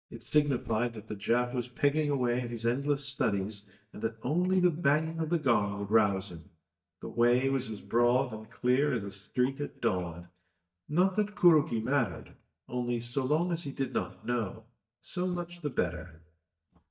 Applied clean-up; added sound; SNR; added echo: neural mask model DeepFilterNet 3.